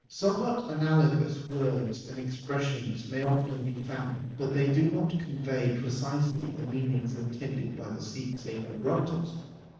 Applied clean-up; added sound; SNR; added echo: neural separator model SepFormer DNS4.